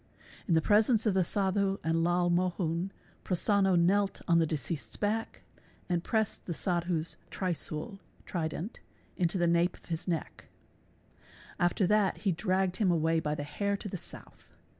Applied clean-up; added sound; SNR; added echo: none; none; none; none.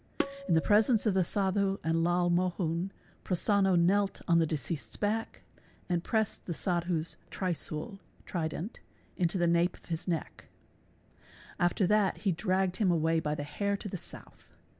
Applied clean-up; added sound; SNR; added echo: none; Tabla; 8 dB; none.